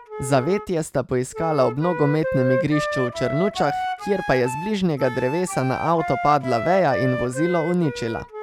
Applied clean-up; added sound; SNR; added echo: none; Wind instrument, woodwind instrument; 7 dB; none.